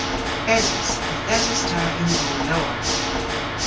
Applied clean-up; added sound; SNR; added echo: none; Water / Mechanisms; -2 dB; reverberation time 0.2 s.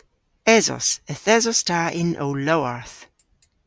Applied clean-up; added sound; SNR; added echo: none; none; none; none.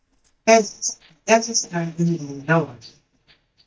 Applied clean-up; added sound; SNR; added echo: neural mask model DeepFilterNet 3.